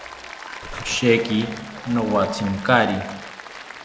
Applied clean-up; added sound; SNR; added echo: none; Applause + Breathing; 12 dB; none.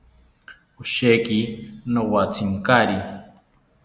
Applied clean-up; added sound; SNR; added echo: none; none; none; none.